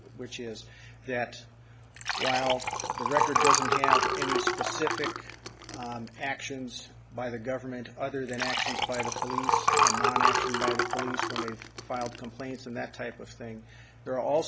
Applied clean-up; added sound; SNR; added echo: none; Liquid; -4 dB; none.